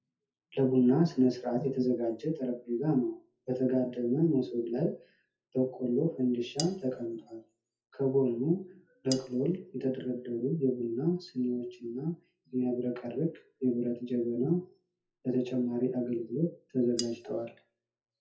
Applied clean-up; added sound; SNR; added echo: classical method WPE with log-MMSE.